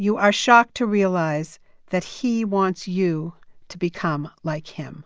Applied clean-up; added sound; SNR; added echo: none; none; none; none.